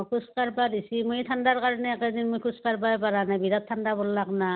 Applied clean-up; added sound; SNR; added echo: none; none; none; none.